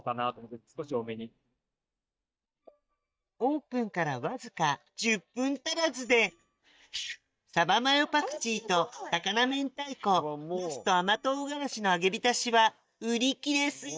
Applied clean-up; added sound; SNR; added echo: neural mask model DeepFilterNet 3.